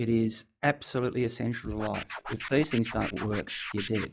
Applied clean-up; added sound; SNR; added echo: classical method log-MMSE.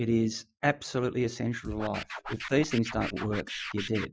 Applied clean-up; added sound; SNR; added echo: classical method Wiener filter.